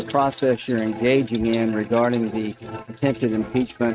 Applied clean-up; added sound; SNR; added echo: neural mask model RNNoise.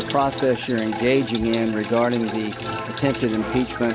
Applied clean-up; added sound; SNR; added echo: none; Drip; 11 dB; none.